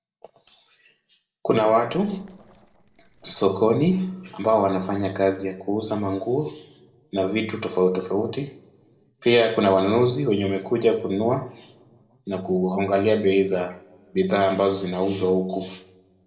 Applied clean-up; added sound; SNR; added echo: neural separator model SepFormer DNS4.